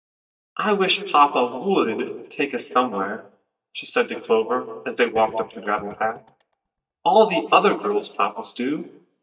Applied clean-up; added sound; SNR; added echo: neural mask model DeepFilterNet 3.